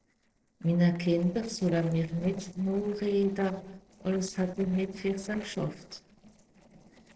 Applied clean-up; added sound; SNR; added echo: neural separator model SepFormer DNS4.